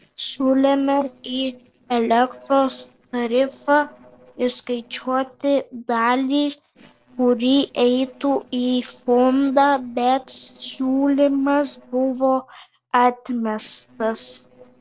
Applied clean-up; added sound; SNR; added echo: neural separator model SepFormer DNS4.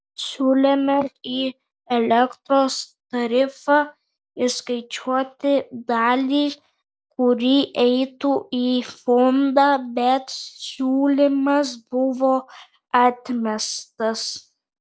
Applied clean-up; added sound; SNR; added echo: none; none; none; none.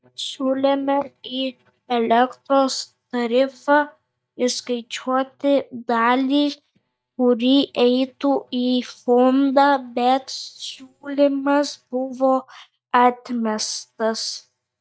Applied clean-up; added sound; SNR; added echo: neural mask model DeepFilterNet 3.